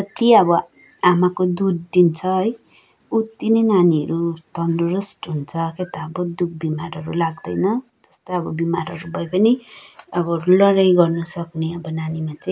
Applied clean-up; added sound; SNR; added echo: none; none; none; none.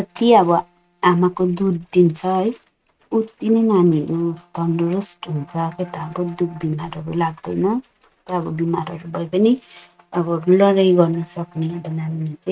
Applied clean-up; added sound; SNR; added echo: neural mask model RNNoise.